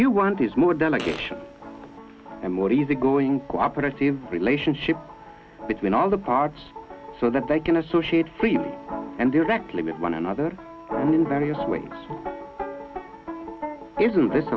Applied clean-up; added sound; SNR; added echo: none; Fart; 16 dB; none.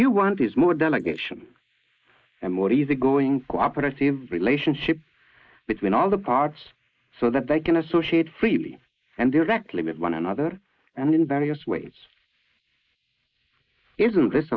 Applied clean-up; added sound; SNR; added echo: neural mask model Resemble Enhance denoiser.